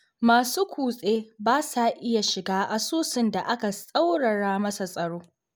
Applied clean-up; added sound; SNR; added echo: none; none; none; none.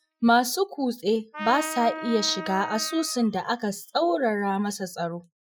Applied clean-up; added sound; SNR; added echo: classical method Wiener filter.